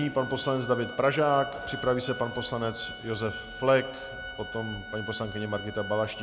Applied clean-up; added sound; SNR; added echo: none; Organ; 11 dB; none.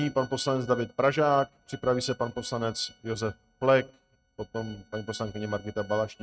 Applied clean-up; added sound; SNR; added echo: neural mask model RNNoise.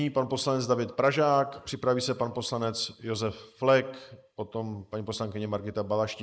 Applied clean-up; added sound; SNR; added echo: neural mask model Resemble Enhance denoiser.